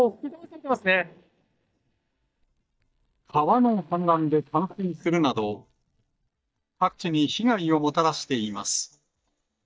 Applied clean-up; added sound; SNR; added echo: neural mask model DeepFilterNet 3.